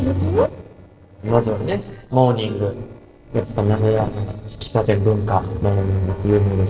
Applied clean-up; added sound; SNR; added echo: neural separator model SepFormer DNS4.